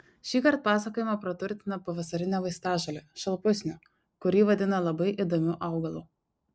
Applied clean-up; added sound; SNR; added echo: none; none; none; none.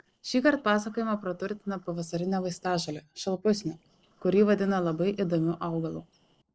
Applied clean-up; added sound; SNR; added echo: neural separator model SepFormer DNS4.